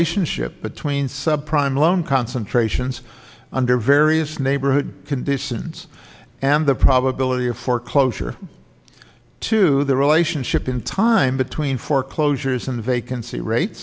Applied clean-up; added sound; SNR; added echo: none; none; none; none.